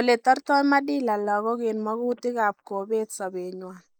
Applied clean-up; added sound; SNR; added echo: neural mask model Resemble Enhance denoiser.